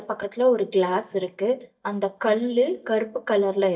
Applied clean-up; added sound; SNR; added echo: neural mask model DeepFilterNet 3.